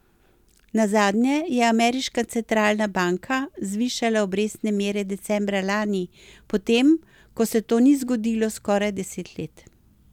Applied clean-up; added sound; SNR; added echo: none; none; none; none.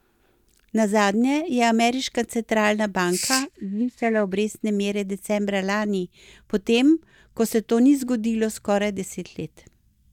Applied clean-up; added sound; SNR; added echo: neural mask model DeepFilterNet 3.